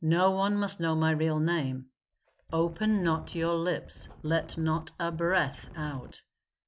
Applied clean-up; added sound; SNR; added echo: none; Wind; 17 dB; none.